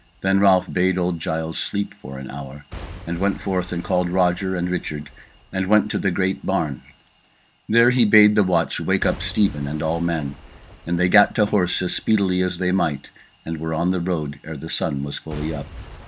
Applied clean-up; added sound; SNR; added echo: none; Shatter / Crushing / Boom; 20 dB; none.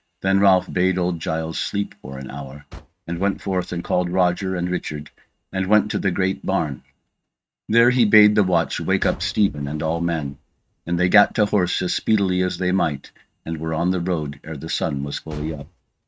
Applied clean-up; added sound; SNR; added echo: neural mask model RNNoise.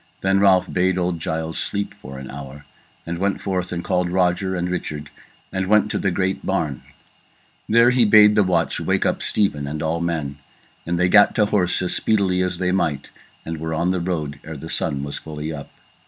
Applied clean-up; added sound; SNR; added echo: none; none; none; none.